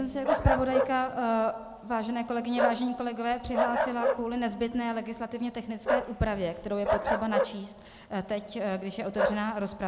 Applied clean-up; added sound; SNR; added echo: none; Bark; 2 dB; none.